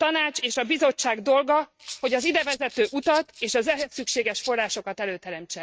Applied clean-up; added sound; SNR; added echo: neural mask model RNNoise.